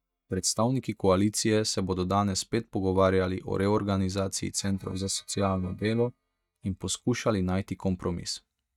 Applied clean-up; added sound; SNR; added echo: neural mask model DeepFilterNet 3.